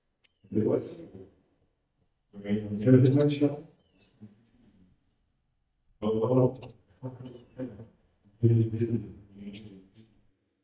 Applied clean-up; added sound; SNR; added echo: neural mask model DeepFilterNet 3.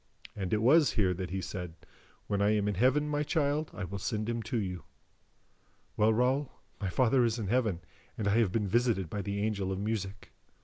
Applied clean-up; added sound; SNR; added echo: none; none; none; none.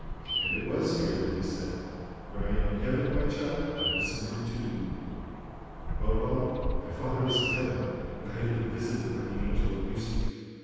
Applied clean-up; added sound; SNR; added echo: none; Bird vocalization, bird call, bird song; 1 dB; reverberation time 2.1 s.